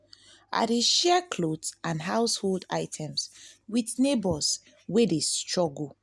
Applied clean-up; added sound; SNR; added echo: none; none; none; none.